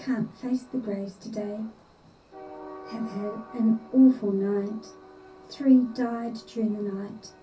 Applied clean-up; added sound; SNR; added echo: none; Train; 20 dB; reverberation time 0.3 s.